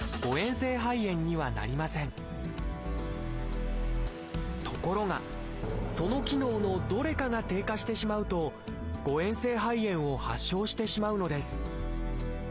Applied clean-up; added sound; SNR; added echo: none; Engine starting; 17 dB; none.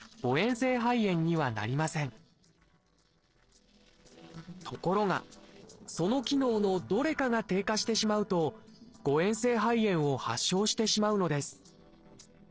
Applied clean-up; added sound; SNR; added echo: neural separator model SepFormer DNS4.